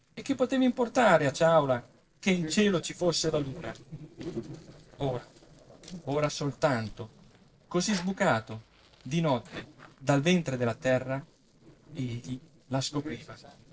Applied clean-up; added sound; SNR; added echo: neural separator model SepFormer DNS4.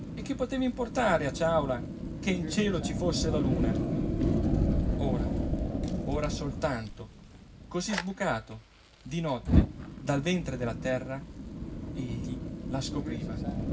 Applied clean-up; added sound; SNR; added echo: none; Fire; -1 dB; reverberation time 0.4 s.